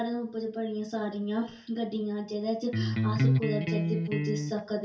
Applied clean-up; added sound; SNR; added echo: none; Electric guitar; -5 dB; reverberation time 0.3 s.